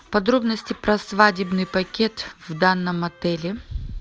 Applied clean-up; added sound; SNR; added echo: none; none; none; none.